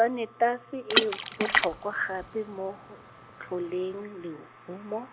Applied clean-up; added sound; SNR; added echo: none; Water / Splash, splatter; 1 dB; none.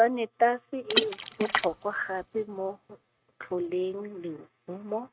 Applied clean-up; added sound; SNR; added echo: neural mask model RNNoise.